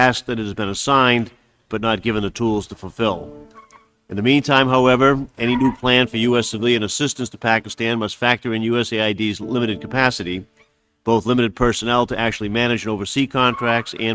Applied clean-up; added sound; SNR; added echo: neural mask model RNNoise.